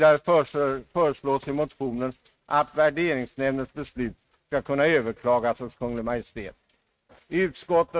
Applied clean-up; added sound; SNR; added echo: neural mask model RNNoise.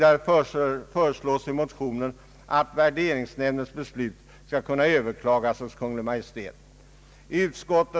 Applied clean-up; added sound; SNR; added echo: none; none; none; none.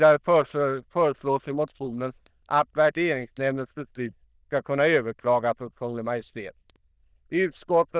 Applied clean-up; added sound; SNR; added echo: neural diffusion model UNIVERSE++.